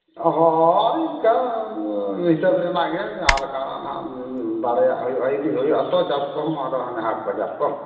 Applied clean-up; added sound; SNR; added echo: none; Typing; 7 dB; reverberation time 2.4 s.